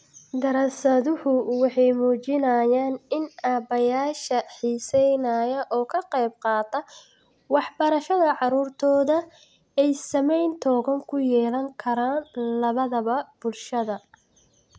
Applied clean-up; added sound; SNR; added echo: none; none; none; none.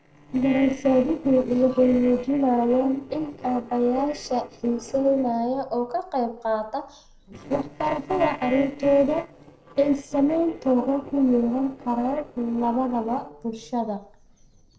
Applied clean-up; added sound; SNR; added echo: neural separator model SepFormer DNS4.